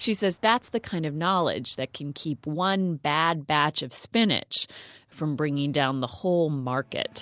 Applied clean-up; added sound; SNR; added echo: none; none; none; none.